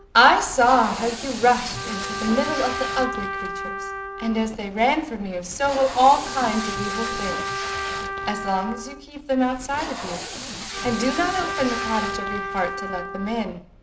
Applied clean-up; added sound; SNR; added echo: none; Packing tape, duct tape + Trumpet; 7 dB; none.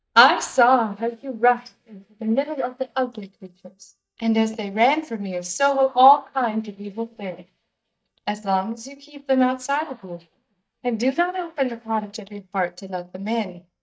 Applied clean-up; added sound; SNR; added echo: neural mask model DeepFilterNet 3.